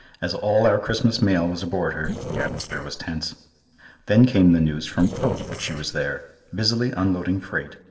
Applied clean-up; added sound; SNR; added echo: neural separator model SepFormer DNS4.